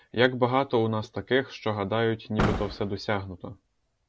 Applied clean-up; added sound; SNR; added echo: none; Slam / Car; 9 dB; none.